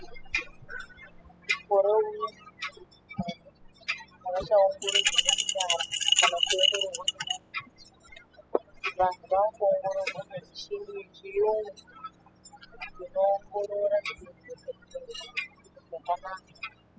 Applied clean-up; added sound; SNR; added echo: classical method spectral subtraction.